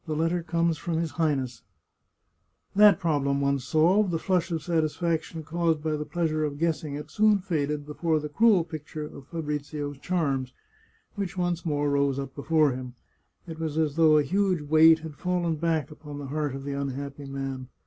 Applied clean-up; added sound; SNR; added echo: none; none; none; none.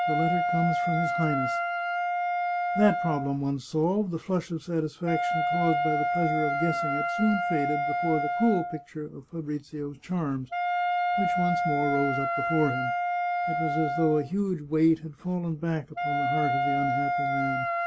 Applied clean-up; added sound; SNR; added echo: none; Wind instrument, woodwind instrument; 0 dB; none.